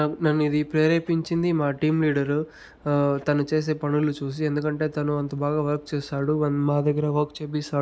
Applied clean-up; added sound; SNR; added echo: none; none; none; none.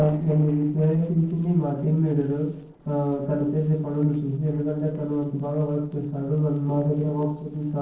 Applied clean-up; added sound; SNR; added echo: neural separator model SepFormer DNS4.